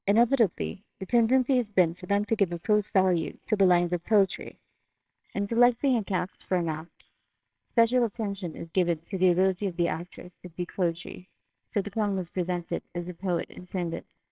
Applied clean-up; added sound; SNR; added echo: neural separator model SepFormer WHAMR!.